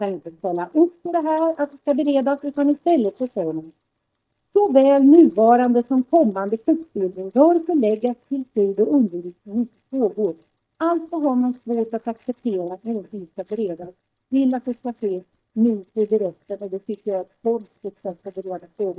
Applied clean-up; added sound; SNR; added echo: neural mask model DeepFilterNet 3.